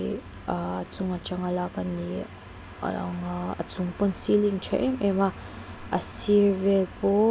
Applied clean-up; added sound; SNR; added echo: none; none; none; none.